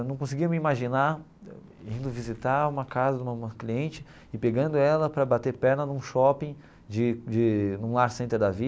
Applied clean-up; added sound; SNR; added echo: none; none; none; none.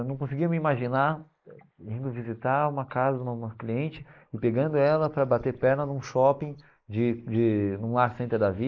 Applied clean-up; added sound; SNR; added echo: neural mask model Resemble Enhance denoiser.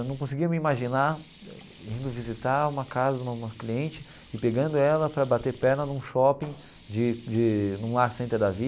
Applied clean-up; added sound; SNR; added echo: none; Sink (filling or washing); 19 dB; none.